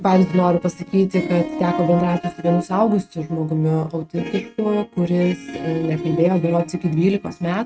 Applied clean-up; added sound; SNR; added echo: neural mask model RNNoise.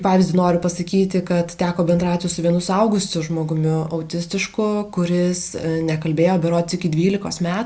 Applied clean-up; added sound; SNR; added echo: none; none; none; none.